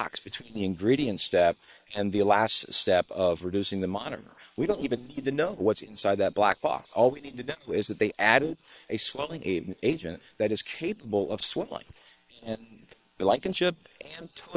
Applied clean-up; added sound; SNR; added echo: neural separator model SepFormer WHAM!.